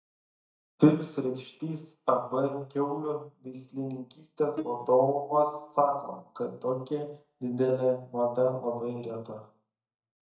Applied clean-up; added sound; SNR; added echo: neural mask model DeepFilterNet 3.